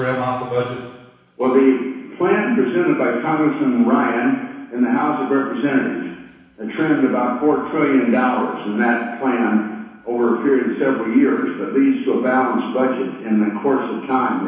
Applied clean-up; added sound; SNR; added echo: none; none; none; reverberation time 1.1 s.